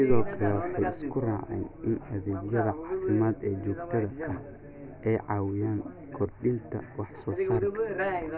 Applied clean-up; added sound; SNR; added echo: none; none; none; none.